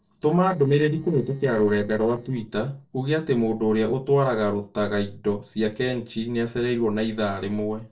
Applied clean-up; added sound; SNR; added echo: neural separator model SepFormer DNS4.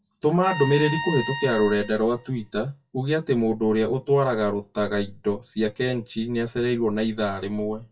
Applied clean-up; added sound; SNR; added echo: classical method WPE with log-MMSE.